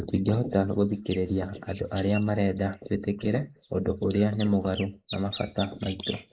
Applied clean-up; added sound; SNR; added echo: neural mask model Resemble Enhance denoiser.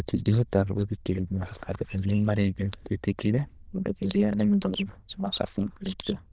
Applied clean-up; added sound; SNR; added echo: neural diffusion model UNIVERSE++.